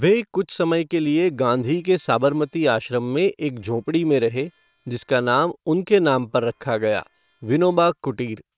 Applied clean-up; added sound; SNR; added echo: neural separator model SepFormer WHAM!.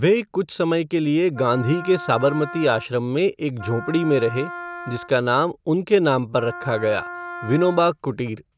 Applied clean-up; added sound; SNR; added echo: none; Wind instrument, woodwind instrument; 14 dB; none.